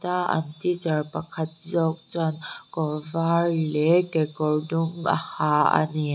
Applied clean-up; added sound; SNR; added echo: none; none; none; none.